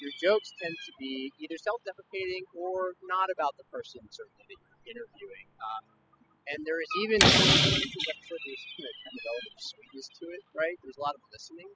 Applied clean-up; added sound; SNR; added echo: classical method spectral subtraction.